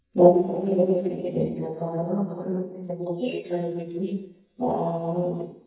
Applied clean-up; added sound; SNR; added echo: neural mask model DeepFilterNet 3.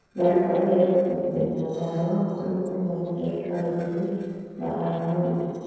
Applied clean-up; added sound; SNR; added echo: neural separator model SepFormer DNS4.